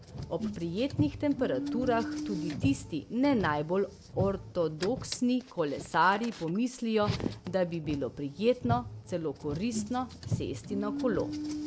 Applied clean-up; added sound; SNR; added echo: none; Car; 7 dB; none.